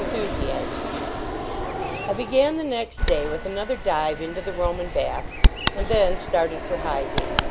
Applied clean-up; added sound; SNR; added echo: none; Fixed-wing aircraft, airplane + Bird vocalization, bird call, bird song; 0 dB; none.